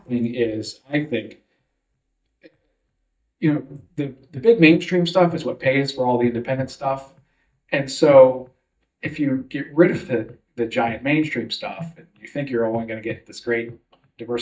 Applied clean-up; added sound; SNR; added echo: neural mask model DeepFilterNet 3.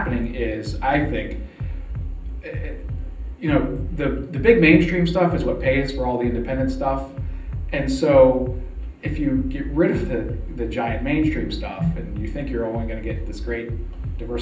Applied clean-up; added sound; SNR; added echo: none; Bass drum; 6 dB; reverberation time 0.6 s.